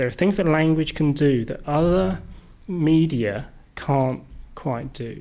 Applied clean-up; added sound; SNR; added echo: none; none; none; none.